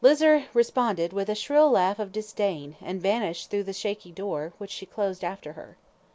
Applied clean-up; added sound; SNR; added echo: none; none; none; none.